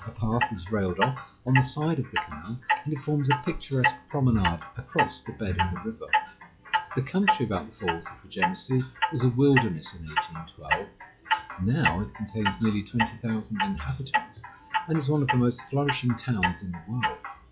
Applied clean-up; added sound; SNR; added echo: classical method log-MMSE.